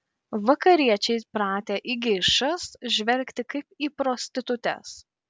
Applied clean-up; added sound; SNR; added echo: none; none; none; none.